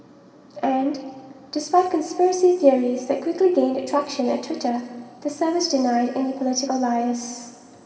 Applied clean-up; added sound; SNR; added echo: none; none; none; reverberation time 1.9 s.